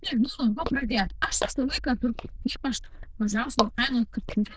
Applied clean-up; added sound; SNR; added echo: neural diffusion model UNIVERSE++.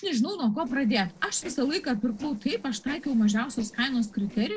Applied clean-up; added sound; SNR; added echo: neural separator model SepFormer DNS4.